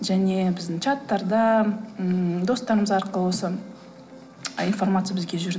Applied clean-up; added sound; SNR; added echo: none; none; none; none.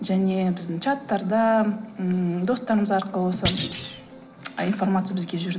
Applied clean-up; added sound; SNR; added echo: none; Thump, thud; 4 dB; none.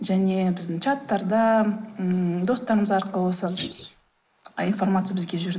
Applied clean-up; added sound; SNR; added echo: neural mask model Resemble Enhance denoiser.